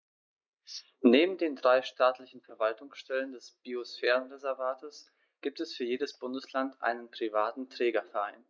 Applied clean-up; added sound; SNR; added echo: neural mask model Resemble Enhance denoiser.